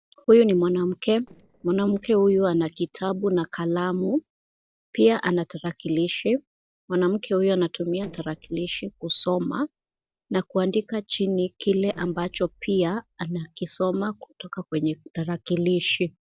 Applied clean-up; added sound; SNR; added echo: neural separator model SepFormer DNS4.